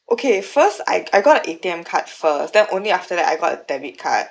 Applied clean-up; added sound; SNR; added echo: neural mask model Resemble Enhance denoiser.